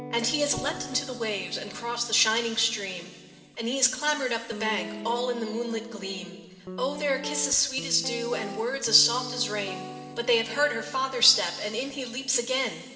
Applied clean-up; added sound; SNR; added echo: none; Guitar; 13 dB; reverberation time 2.1 s.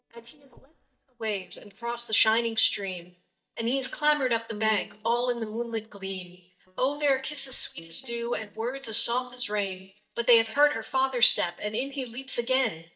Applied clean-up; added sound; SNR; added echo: neural mask model DeepFilterNet 3.